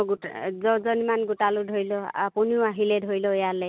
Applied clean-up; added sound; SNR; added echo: none; none; none; none.